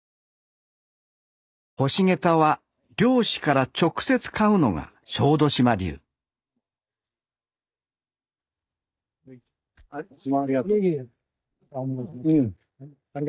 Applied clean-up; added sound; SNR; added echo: neural mask model DeepFilterNet 3.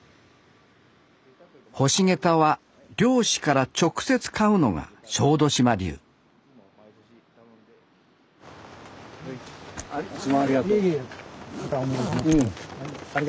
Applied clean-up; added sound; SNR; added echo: none; Zipper (clothing); 12 dB; none.